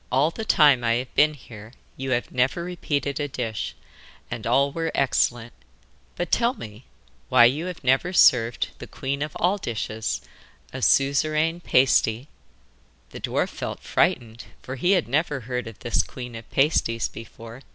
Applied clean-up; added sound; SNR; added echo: none; none; none; none.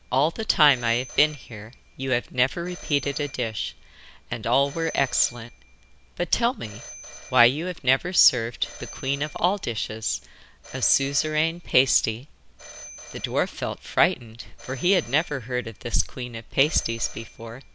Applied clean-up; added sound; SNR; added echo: none; Telephone; 19 dB; none.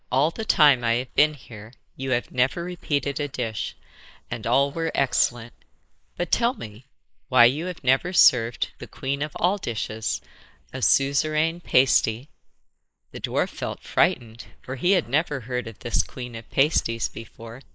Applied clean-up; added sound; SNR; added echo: neural mask model Resemble Enhance denoiser.